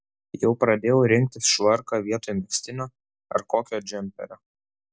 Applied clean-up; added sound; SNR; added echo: none; none; none; none.